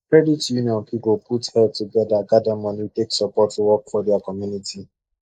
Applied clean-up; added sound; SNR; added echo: neural mask model Resemble Enhance denoiser.